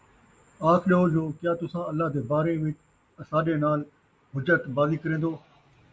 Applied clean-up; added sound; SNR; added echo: none; none; none; none.